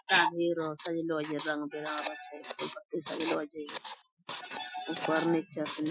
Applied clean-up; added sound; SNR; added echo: classical method Wiener filter.